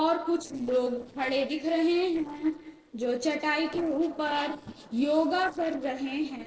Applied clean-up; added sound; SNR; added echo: neural separator model SepFormer DNS4.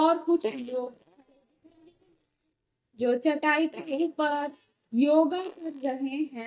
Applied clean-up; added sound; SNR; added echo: neural mask model DeepFilterNet 3.